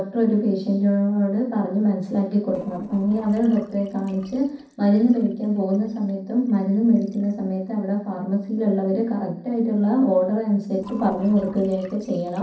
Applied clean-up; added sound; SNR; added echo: neural separator model SepFormer DNS4.